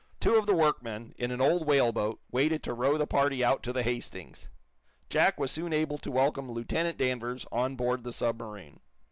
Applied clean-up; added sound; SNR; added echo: none; none; none; none.